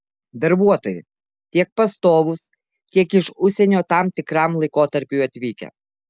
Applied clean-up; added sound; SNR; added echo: none; none; none; none.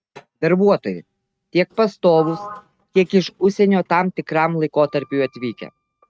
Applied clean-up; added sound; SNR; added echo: neural mask model RNNoise.